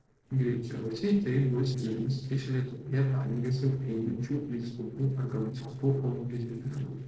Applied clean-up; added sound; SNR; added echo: neural separator model SepFormer DNS4.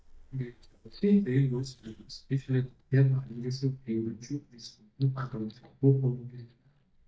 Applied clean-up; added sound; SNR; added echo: neural mask model DeepFilterNet 3.